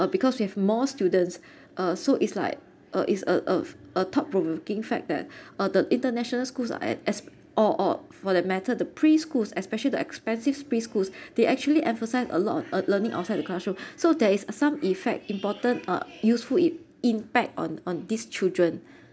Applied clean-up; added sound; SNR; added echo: none; none; none; none.